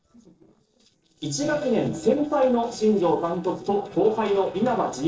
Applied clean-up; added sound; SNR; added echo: neural separator model SepFormer DNS4.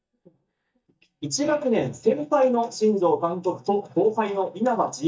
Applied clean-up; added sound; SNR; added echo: neural mask model DeepFilterNet 3.